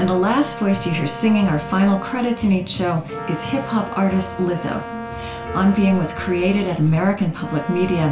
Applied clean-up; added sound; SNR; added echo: none; Brass instrument; 13 dB; reverberation time 0.4 s.